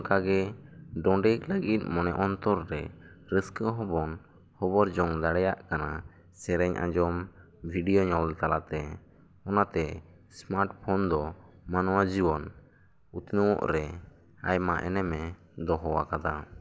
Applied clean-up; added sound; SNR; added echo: none; none; none; none.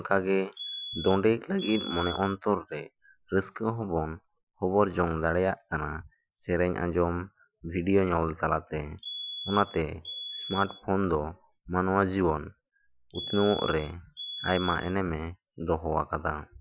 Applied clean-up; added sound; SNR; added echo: classical method Wiener filter.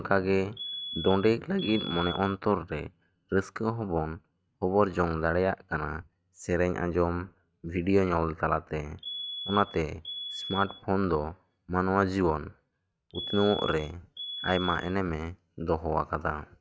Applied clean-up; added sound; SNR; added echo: neural mask model RNNoise.